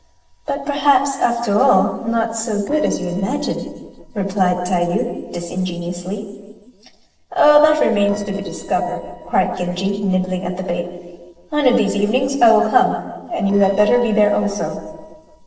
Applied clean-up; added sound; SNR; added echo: neural separator model SepFormer DNS4.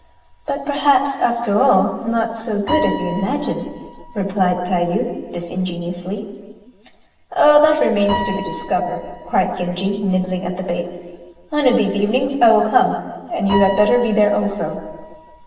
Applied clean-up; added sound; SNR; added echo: none; Piano; 14 dB; reverberation time 1.3 s.